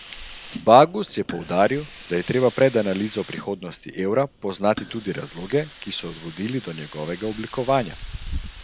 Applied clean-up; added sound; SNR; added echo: none; Hiss; 15 dB; none.